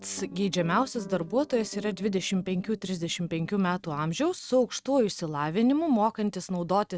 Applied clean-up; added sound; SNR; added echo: neural mask model RNNoise.